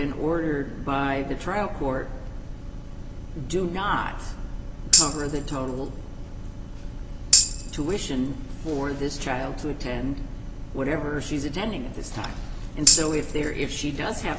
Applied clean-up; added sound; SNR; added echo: none; Tambourine; -3 dB; none.